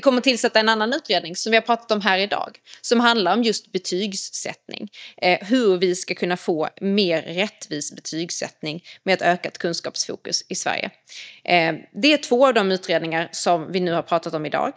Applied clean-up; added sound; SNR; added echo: neural mask model DeepFilterNet 3.